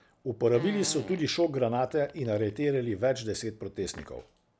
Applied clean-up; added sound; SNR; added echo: none; Fart; 18 dB; none.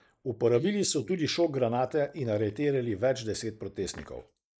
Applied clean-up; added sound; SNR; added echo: neural mask model Resemble Enhance denoiser.